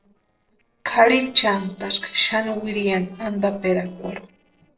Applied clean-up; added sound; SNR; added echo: neural separator model SepFormer DNS4.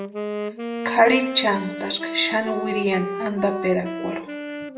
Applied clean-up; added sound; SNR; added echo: none; Wind instrument, woodwind instrument; 7 dB; reverberation time 0.5 s.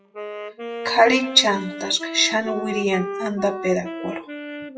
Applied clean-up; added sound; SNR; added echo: classical method WPE with log-MMSE.